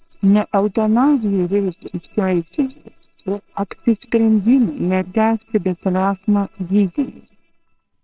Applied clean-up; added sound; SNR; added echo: neural separator model SepFormer WHAMR!.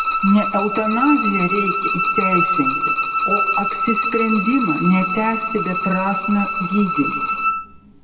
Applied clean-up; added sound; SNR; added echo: none; Bowed string instrument; 0 dB; reverberation time 1.2 s.